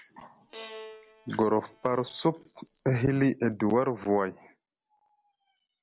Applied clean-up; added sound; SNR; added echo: none; Bowed string instrument; 19 dB; none.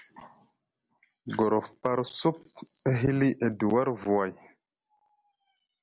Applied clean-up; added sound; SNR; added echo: none; none; none; none.